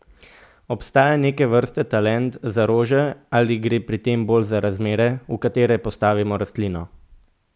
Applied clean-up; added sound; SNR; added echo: none; none; none; none.